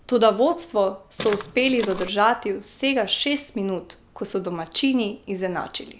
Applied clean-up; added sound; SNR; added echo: none; Walk, footsteps; 9 dB; none.